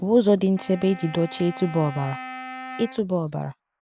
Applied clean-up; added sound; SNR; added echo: none; Wind instrument, woodwind instrument; 15 dB; none.